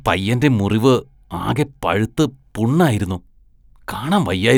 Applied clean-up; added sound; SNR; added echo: none; none; none; none.